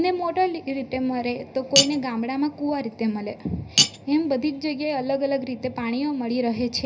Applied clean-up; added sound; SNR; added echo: none; Cutlery, silverware; 3 dB; reverberation time 0.4 s.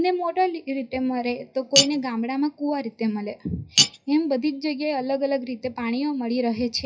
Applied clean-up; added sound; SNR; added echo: classical method WPE with log-MMSE.